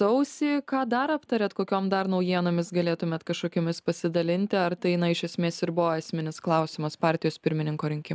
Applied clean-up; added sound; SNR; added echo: none; none; none; none.